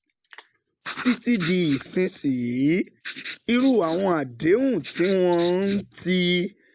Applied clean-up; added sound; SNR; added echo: neural mask model Resemble Enhance denoiser.